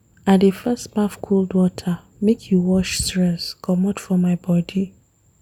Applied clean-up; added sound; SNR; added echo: none; none; none; none.